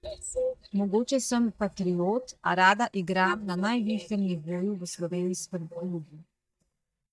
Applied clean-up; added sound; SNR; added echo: neural mask model DeepFilterNet 3.